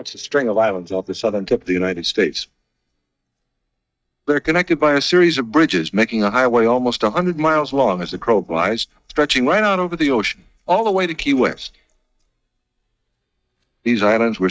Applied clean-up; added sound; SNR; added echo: neural mask model DeepFilterNet 3.